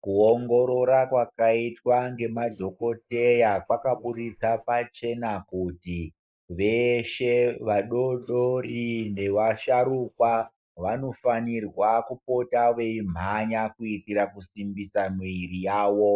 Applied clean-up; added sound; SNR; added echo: neural mask model Resemble Enhance denoiser.